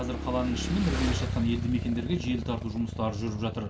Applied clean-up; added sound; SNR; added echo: none; Motorcycle / Engine; 2 dB; reverberation time 0.2 s.